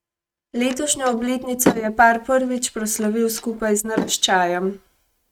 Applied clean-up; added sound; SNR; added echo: neural mask model RNNoise.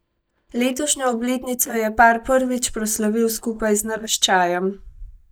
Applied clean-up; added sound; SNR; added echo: neural mask model DeepFilterNet 3.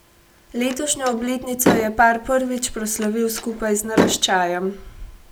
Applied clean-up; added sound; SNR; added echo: none; Slam; 4 dB; none.